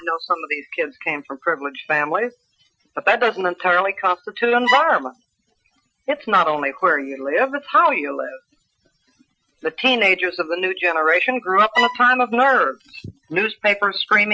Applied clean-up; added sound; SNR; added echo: classical method Wiener filter.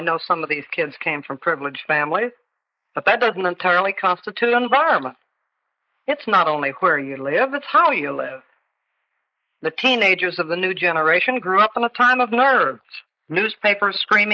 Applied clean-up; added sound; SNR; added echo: neural mask model Resemble Enhance denoiser.